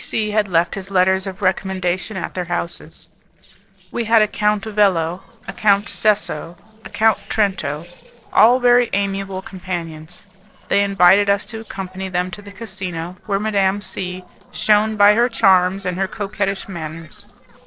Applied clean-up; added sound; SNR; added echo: neural separator model SepFormer DNS4.